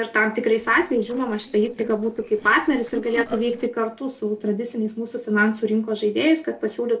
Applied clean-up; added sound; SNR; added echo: neural separator model SepFormer DNS4.